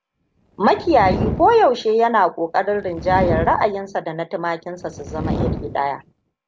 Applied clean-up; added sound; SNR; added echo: none; Fire; 8 dB; none.